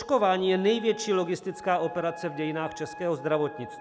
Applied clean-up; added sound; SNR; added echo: none; Wind instrument, woodwind instrument; 16 dB; none.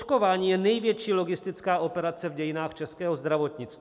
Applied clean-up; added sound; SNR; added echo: none; none; none; none.